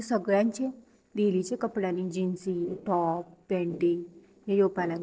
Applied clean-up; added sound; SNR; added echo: neural separator model SepFormer DNS4.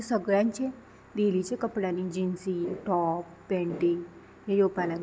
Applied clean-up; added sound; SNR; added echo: none; none; none; none.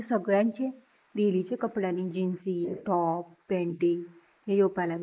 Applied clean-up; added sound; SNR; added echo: neural mask model Resemble Enhance denoiser.